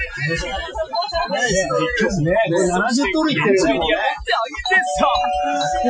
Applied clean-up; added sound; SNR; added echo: classical method Wiener filter.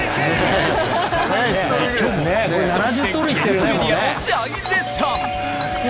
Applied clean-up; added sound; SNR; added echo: none; Doorbell; 12 dB; none.